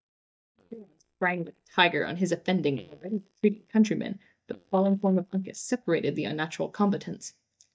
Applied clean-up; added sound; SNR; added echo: neural mask model DeepFilterNet 3.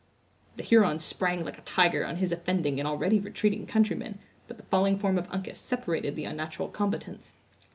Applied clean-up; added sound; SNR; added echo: none; none; none; none.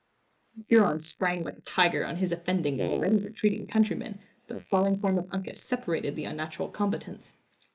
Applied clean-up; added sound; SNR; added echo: neural mask model Resemble Enhance denoiser.